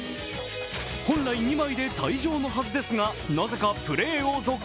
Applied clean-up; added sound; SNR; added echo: none; Gunshot, gunfire; 15 dB; none.